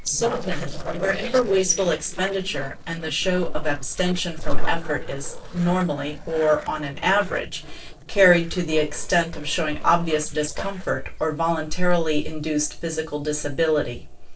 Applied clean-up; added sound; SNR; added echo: neural separator model SepFormer DNS4.